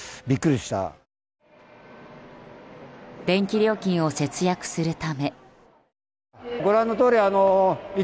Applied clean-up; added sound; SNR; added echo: none; none; none; none.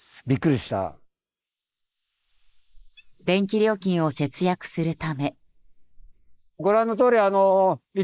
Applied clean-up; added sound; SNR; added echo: neural mask model Resemble Enhance denoiser.